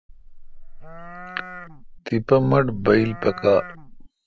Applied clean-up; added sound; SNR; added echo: none; Livestock, farm animals, working animals; 14 dB; none.